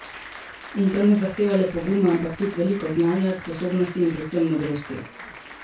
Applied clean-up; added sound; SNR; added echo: none; Applause; 17 dB; reverberation time 0.2 s.